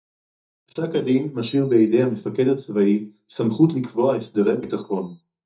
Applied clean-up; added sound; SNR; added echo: neural mask model DeepFilterNet 3.